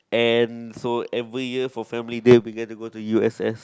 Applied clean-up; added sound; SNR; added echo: none; none; none; none.